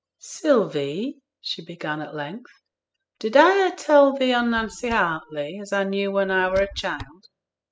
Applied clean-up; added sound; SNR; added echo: classical method spectral subtraction.